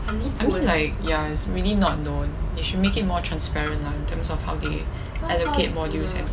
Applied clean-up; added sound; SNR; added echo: none; Clock; 19 dB; none.